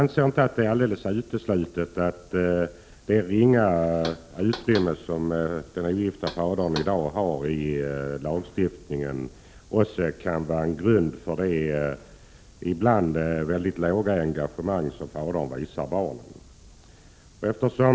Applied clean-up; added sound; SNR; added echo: none; Knock; 16 dB; none.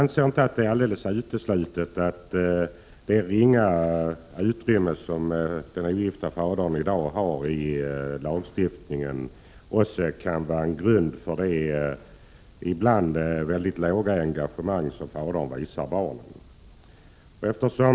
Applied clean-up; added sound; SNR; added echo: none; none; none; none.